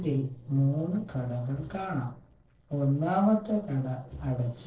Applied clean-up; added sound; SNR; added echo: neural separator model SepFormer DNS4.